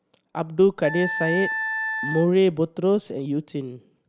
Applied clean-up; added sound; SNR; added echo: none; Wind instrument, woodwind instrument; 6 dB; none.